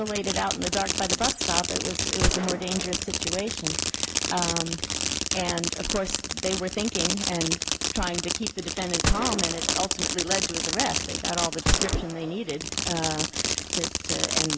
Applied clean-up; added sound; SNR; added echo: none; Fireworks + Gunshot, gunfire; -3 dB; none.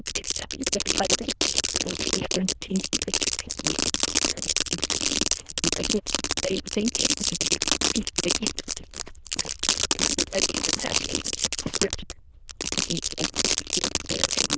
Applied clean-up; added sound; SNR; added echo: neural diffusion model UNIVERSE++.